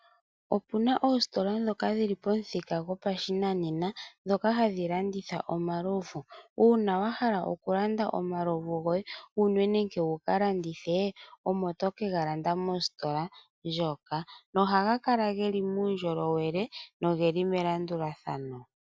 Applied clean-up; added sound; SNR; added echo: none; none; none; none.